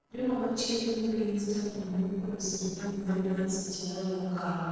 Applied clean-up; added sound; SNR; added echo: neural separator model SepFormer DNS4.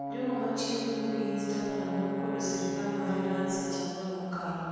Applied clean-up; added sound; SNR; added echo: none; Brass instrument; 2 dB; reverberation time 2.1 s.